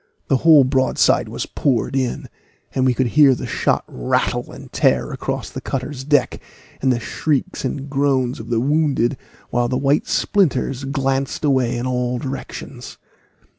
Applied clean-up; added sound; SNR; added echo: none; none; none; none.